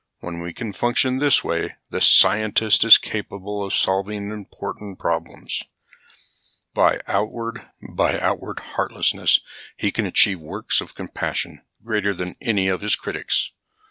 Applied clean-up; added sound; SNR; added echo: none; none; none; none.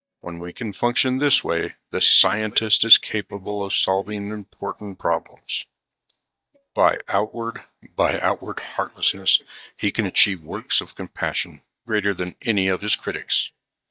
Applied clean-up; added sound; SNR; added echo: neural mask model DeepFilterNet 3.